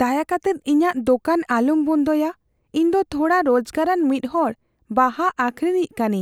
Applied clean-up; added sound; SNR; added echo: none; none; none; none.